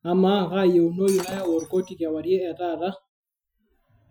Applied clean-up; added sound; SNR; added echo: classical method Wiener filter.